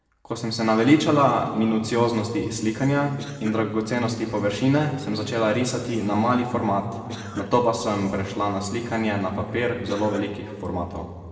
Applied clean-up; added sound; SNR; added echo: neural separator model SepFormer DNS4.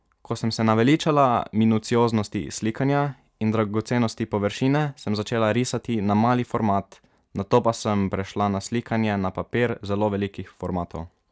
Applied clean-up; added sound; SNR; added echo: none; none; none; none.